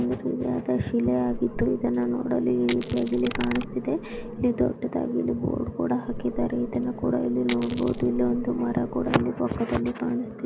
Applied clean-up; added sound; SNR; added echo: none; Computer keyboard + Coin (dropping); 11 dB; none.